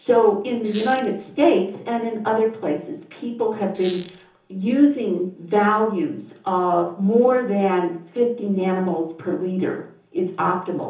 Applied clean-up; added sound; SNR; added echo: none; Squeak; 16 dB; reverberation time 1.2 s.